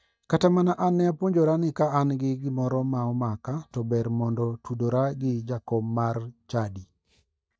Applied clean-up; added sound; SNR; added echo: neural mask model DeepFilterNet 3.